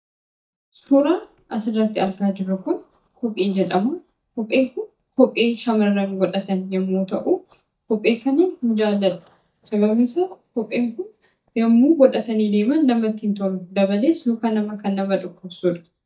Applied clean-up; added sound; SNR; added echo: neural mask model DeepFilterNet 3.